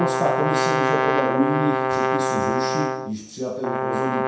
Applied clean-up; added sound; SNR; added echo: none; Brass instrument; -3 dB; reverberation time 0.7 s.